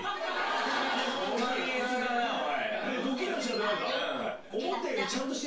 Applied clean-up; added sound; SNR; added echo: none; none; none; reverberation time 0.3 s.